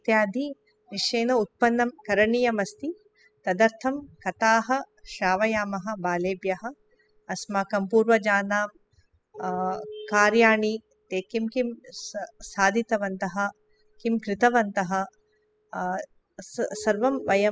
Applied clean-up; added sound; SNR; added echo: classical method spectral subtraction.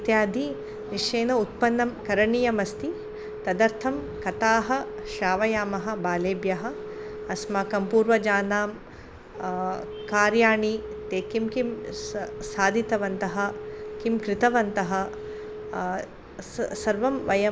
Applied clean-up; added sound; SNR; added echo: none; Telephone; 11 dB; none.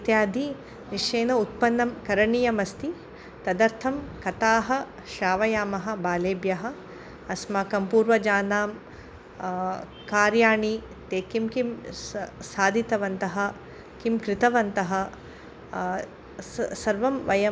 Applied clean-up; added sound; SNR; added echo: none; none; none; none.